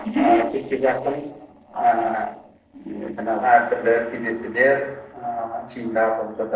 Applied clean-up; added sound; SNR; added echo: neural separator model SepFormer DNS4.